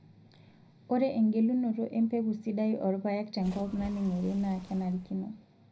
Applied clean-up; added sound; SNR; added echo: none; Splash, splatter; 18 dB; reverberation time 0.4 s.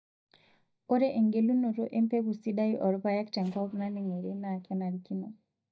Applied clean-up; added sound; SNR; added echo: neural mask model DeepFilterNet 3.